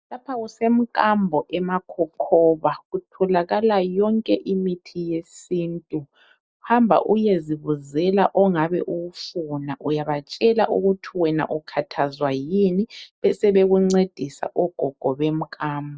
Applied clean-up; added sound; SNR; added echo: none; none; none; none.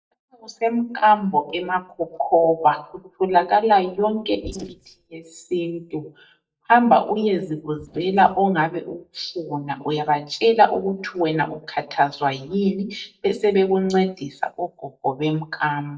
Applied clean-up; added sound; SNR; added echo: neural mask model DeepFilterNet 3.